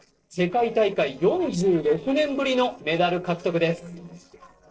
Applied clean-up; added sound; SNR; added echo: neural separator model SepFormer DNS4.